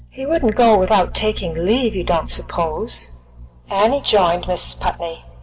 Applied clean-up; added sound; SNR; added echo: none; none; none; reverberation time 2.1 s.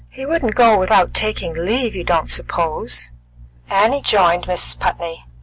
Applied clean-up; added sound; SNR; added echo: none; none; none; none.